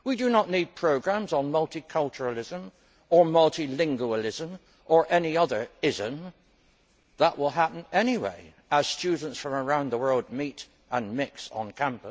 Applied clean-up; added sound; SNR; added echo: none; none; none; none.